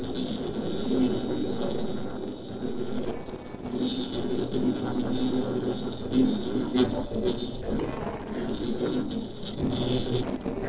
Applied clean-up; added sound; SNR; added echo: neural separator model SepFormer DNS4.